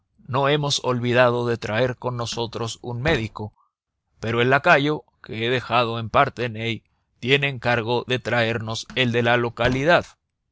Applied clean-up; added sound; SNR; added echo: none; Slam; 17 dB; none.